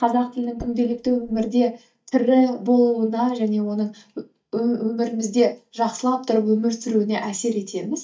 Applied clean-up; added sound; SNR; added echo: neural mask model DeepFilterNet 3.